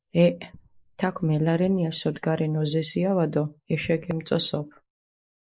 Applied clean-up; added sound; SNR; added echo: neural mask model Resemble Enhance denoiser.